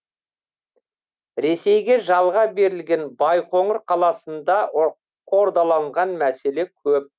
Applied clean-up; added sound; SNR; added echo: none; none; none; none.